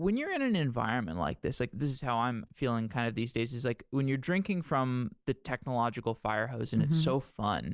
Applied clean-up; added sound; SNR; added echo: none; none; none; none.